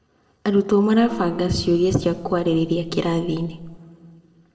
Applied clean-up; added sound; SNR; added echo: neural separator model SepFormer DNS4.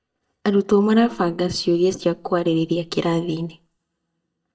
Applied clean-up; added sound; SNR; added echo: neural mask model DeepFilterNet 3.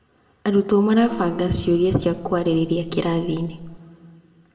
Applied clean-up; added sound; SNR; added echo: none; Gong; 16 dB; reverberation time 1.0 s.